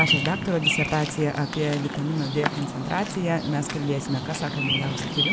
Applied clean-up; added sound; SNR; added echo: none; Bird vocalization, bird call, bird song; 2 dB; none.